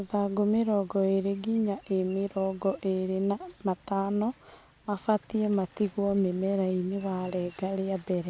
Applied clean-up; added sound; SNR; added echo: none; none; none; none.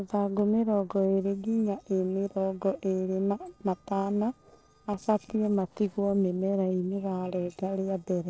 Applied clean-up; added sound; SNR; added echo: neural separator model SepFormer DNS4.